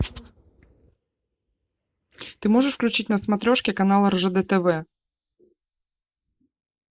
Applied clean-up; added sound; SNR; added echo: neural mask model Resemble Enhance denoiser.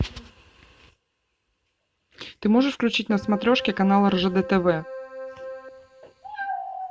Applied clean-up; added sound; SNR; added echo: none; Keyboard (musical); 13 dB; none.